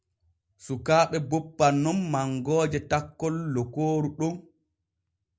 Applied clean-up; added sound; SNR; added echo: none; none; none; none.